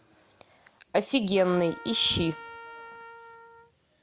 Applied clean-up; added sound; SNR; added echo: none; Trumpet; 16 dB; none.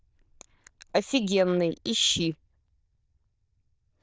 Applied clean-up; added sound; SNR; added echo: neural diffusion model UNIVERSE++.